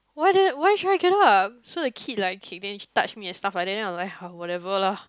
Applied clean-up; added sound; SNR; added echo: none; none; none; none.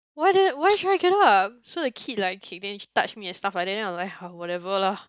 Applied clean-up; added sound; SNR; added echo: neural mask model DeepFilterNet 3.